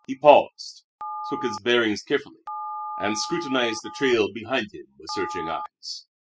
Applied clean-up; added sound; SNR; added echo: classical method spectral subtraction.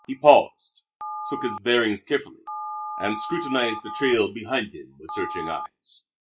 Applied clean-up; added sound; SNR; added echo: classical method log-MMSE.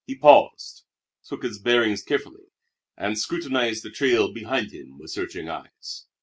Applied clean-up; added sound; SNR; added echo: none; none; none; none.